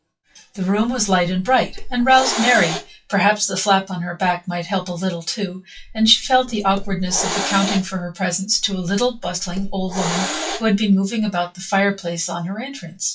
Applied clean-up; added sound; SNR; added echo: classical method WPE with log-MMSE.